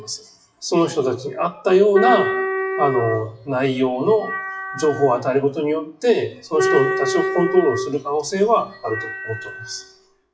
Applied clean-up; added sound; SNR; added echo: classical method WPE with log-MMSE.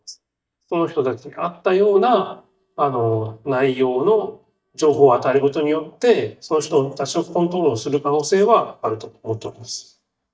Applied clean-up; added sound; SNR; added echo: neural mask model DeepFilterNet 3.